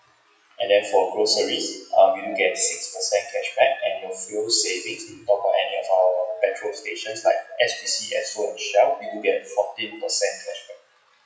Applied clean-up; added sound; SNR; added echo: classical method WPE with log-MMSE.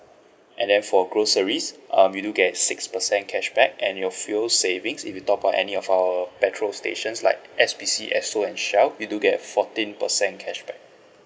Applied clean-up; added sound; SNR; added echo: none; none; none; none.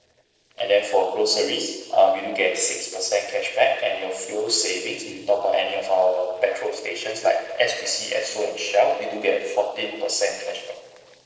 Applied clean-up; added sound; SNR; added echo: neural separator model SepFormer DNS4.